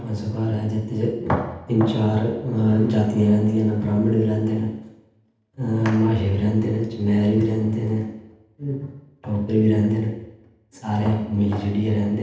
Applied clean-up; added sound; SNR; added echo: none; none; none; reverberation time 0.8 s.